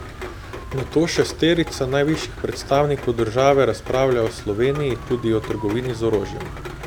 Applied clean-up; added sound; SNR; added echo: none; Rain; 12 dB; none.